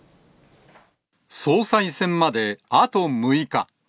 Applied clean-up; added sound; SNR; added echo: none; none; none; none.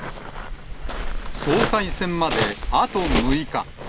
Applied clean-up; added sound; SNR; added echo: none; Waves, surf; 1 dB; none.